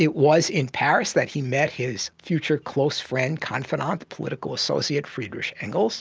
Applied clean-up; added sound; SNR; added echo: none; none; none; none.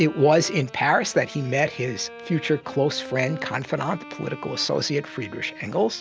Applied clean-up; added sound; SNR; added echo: none; Bowed string instrument; 16 dB; none.